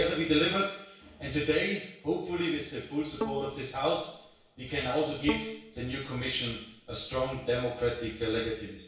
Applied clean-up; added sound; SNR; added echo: none; Bowed string instrument; 10 dB; reverberation time 0.6 s.